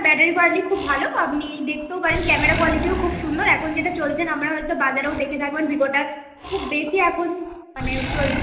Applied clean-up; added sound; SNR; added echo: none; Animal; 9 dB; reverberation time 1.0 s.